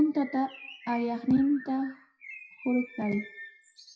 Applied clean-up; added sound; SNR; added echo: classical method WPE with log-MMSE.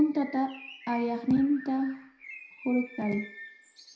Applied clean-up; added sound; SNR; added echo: none; Bird; 17 dB; reverberation time 0.5 s.